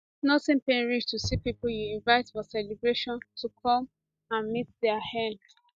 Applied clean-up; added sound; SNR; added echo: neural mask model RNNoise.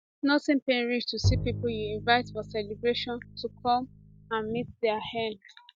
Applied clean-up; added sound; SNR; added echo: none; Bowed string instrument; 5 dB; none.